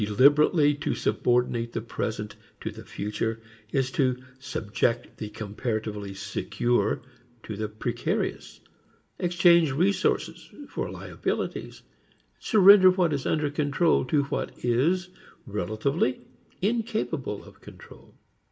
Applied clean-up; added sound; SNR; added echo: none; none; none; reverberation time 0.2 s.